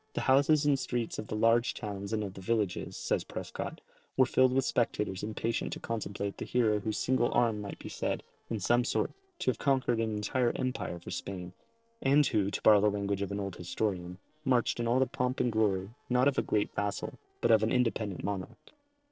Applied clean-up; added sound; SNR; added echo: neural separator model SepFormer DNS4.